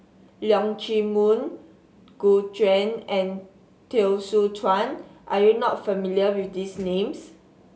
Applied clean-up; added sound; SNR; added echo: none; none; none; none.